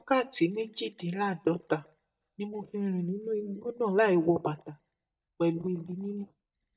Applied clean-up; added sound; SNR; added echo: neural mask model DeepFilterNet 3.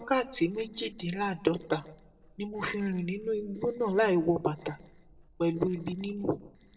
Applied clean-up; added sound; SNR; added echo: neural separator model SepFormer DNS4.